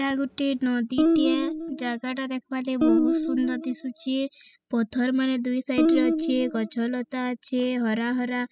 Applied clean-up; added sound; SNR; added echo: classical method spectral subtraction.